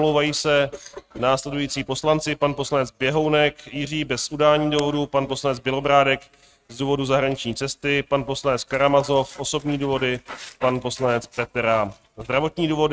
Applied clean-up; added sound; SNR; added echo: neural mask model RNNoise.